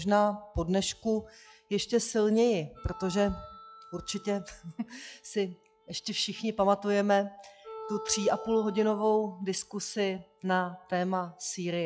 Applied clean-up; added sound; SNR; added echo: classical method log-MMSE.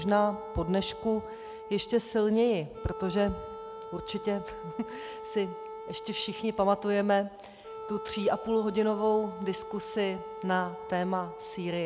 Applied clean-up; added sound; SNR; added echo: none; Wind instrument, woodwind instrument; 12 dB; none.